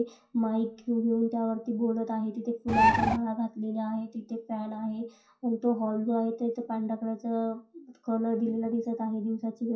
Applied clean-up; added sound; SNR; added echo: classical method WPE with log-MMSE.